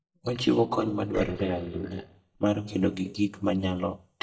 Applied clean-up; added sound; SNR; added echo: neural mask model DeepFilterNet 3.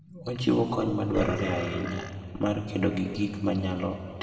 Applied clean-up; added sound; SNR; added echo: none; Burping, eructation; 9 dB; reverberation time 2.4 s.